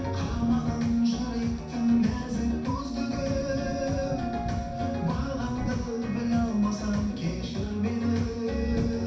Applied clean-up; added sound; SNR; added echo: none; Thunder / Wind; 11 dB; reverberation time 0.6 s.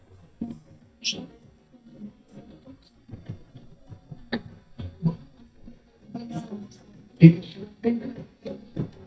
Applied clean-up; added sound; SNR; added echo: neural mask model DeepFilterNet 3.